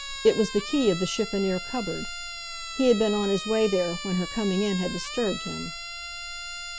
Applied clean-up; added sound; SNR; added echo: none; Siren; 9 dB; none.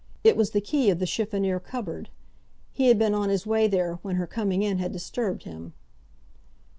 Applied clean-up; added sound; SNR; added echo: none; none; none; none.